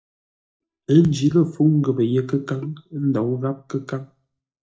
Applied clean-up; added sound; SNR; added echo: neural mask model DeepFilterNet 3.